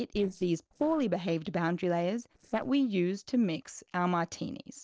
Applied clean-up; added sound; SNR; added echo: neural separator model SepFormer DNS4.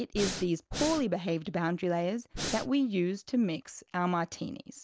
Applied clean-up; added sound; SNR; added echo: none; Breathing; 5 dB; none.